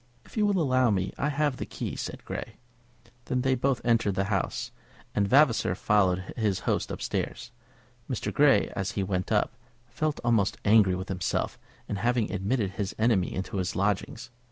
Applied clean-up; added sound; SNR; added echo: none; none; none; none.